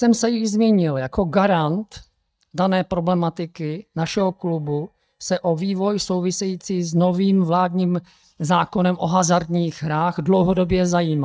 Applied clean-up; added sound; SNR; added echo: neural mask model DeepFilterNet 3.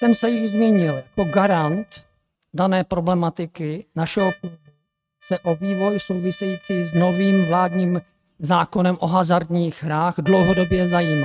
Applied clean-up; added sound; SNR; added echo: neural mask model RNNoise.